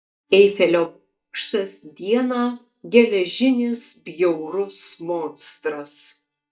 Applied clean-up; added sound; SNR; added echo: neural mask model DeepFilterNet 3.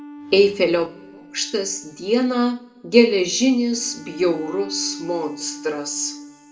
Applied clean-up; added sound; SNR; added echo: none; Bowed string instrument; 17 dB; reverberation time 0.6 s.